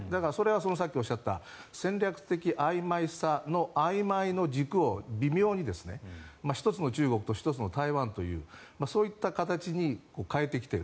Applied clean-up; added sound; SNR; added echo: none; none; none; none.